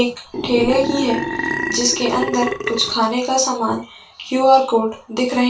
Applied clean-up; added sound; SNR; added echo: none; Burping, eructation; 5 dB; reverberation time 0.3 s.